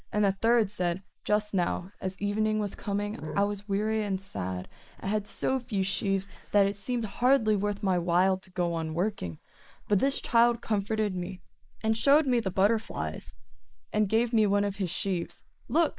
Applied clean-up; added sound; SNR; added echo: neural mask model Resemble Enhance denoiser.